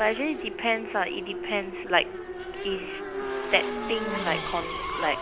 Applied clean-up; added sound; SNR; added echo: none; Race car, auto racing / Accelerating, revving, vroom; 4 dB; none.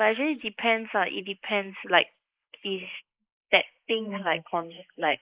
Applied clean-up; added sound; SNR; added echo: neural mask model Resemble Enhance denoiser.